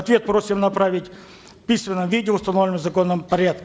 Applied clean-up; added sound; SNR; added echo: none; none; none; none.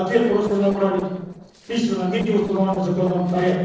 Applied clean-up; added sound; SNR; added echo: neural separator model SepFormer DNS4.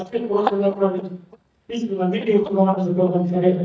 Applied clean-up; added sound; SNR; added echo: neural mask model DeepFilterNet 3.